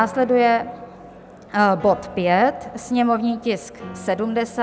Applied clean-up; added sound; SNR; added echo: none; Piano; 20 dB; none.